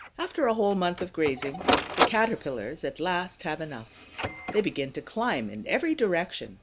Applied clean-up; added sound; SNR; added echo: none; Printer; 5 dB; none.